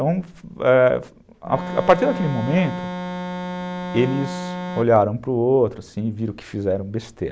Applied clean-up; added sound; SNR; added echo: none; Organ; 7 dB; none.